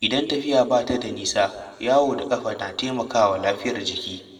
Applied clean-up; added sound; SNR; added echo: none; none; none; reverberation time 1.4 s.